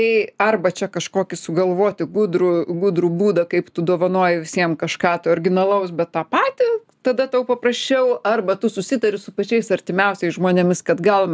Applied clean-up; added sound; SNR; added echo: none; none; none; none.